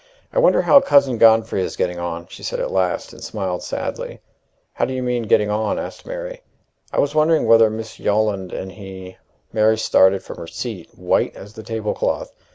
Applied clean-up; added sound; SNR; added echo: none; none; none; none.